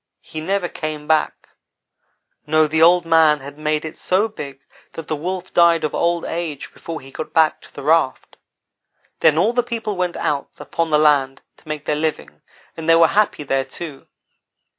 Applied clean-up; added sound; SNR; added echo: none; none; none; none.